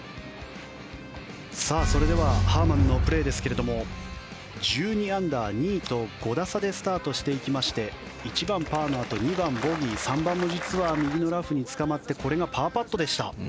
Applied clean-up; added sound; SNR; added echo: none; none; none; none.